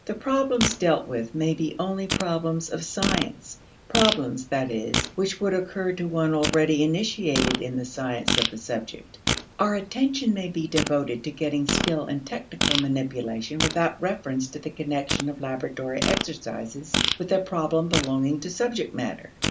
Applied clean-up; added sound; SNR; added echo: none; Fart; 5 dB; none.